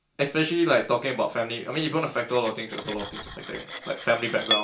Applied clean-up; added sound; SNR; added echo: none; Cutlery, silverware; 7 dB; reverberation time 0.3 s.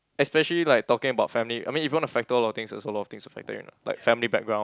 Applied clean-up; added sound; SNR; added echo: none; none; none; none.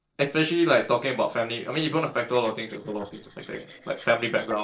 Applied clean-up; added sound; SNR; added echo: neural separator model SepFormer DNS4.